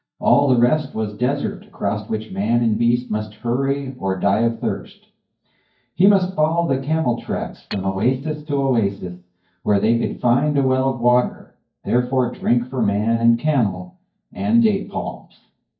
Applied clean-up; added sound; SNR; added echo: neural mask model DeepFilterNet 3.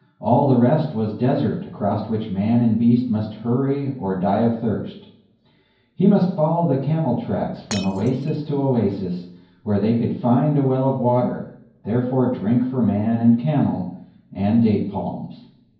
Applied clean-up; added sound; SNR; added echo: none; Shatter; 16 dB; reverberation time 0.9 s.